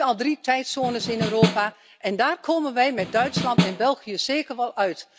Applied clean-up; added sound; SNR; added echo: none; Snare drum; 1 dB; none.